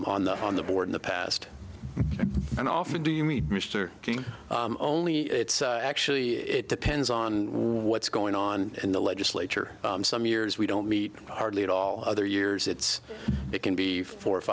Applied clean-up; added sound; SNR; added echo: none; none; none; none.